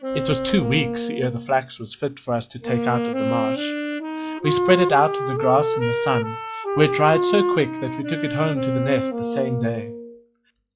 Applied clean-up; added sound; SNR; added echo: classical method log-MMSE.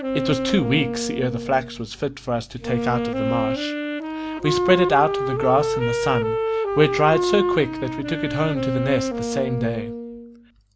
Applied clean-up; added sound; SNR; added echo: none; Wind instrument, woodwind instrument; 2 dB; none.